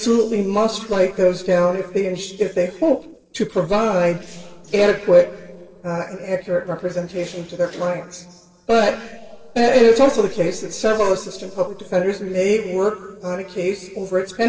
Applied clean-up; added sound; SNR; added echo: neural separator model SepFormer DNS4.